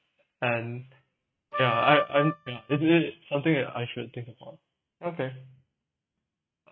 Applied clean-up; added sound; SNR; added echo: neural mask model RNNoise.